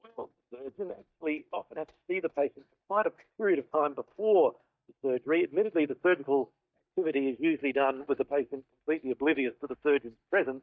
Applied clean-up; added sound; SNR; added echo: neural mask model DeepFilterNet 3.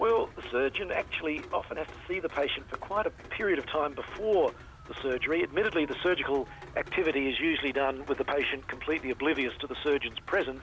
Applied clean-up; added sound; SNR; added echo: none; Rain; 17 dB; none.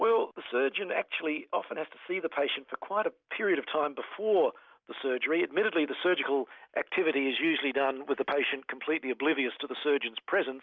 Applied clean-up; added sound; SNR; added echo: none; none; none; none.